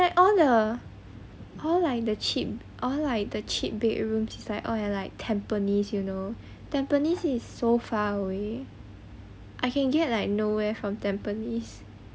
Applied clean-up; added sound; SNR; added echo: none; none; none; none.